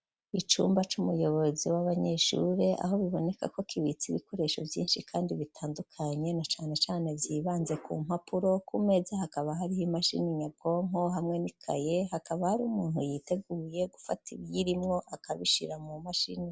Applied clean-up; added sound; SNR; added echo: none; none; none; none.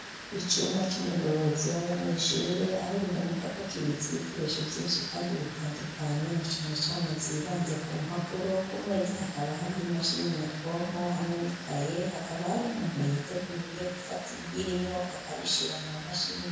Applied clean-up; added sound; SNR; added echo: none; Water; 11 dB; reverberation time 1.0 s.